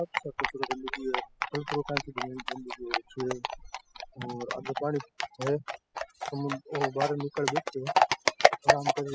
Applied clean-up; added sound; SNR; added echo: classical method spectral subtraction.